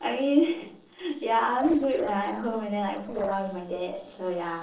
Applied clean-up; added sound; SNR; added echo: neural separator model SepFormer DNS4.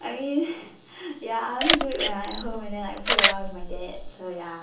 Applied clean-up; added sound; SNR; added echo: none; Camera; -5 dB; reverberation time 1.2 s.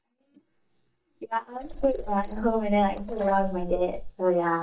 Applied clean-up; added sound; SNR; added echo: neural mask model DeepFilterNet 3.